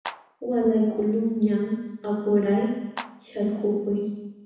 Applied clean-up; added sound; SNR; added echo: none; Clapping; 14 dB; reverberation time 1.1 s.